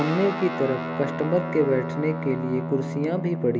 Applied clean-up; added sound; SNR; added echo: none; Guitar; 5 dB; none.